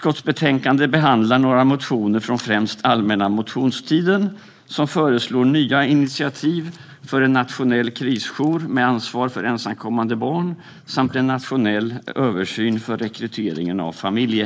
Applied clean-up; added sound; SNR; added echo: neural mask model Resemble Enhance denoiser.